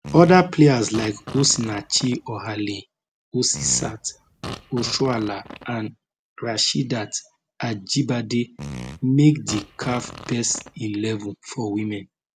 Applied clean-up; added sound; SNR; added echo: none; Fart; 14 dB; none.